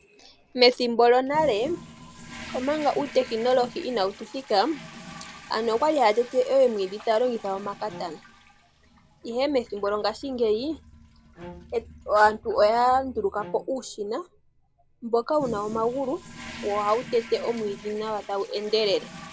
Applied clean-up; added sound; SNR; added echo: none; Toilet flush + Bowed string instrument; 18 dB; none.